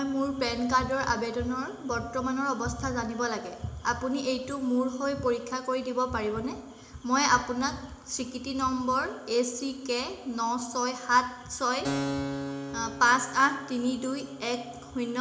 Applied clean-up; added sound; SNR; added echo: none; Keyboard (musical); 14 dB; reverberation time 0.8 s.